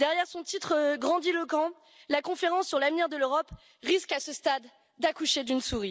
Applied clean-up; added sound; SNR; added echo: none; none; none; none.